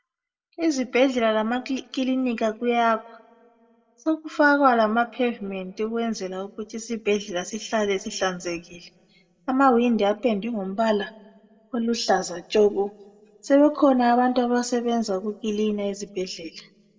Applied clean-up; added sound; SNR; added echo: none; none; none; reverberation time 0.3 s.